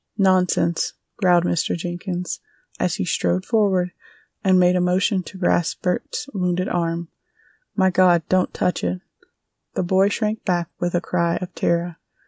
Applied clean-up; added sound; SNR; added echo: none; none; none; none.